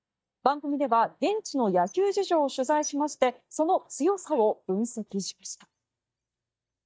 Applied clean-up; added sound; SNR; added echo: neural mask model DeepFilterNet 3.